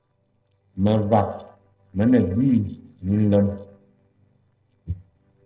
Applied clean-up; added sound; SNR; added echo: neural separator model SepFormer DNS4.